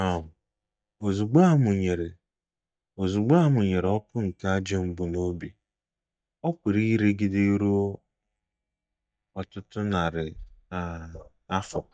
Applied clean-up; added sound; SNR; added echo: neural mask model DeepFilterNet 3.